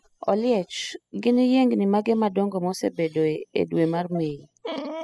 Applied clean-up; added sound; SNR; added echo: classical method spectral subtraction.